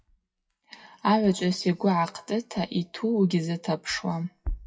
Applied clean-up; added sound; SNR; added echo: classical method WPE with log-MMSE.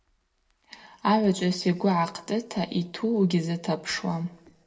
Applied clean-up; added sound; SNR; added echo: neural separator model SepFormer DNS4.